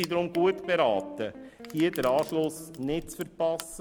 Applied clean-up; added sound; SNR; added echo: none; Crushing + Guitar; 15 dB; none.